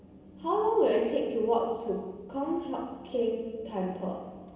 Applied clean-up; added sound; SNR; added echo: none; none; none; reverberation time 1.2 s.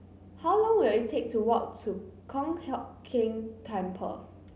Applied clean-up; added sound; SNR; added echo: none; none; none; none.